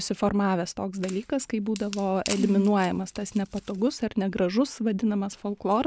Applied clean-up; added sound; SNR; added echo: none; Wood; 16 dB; none.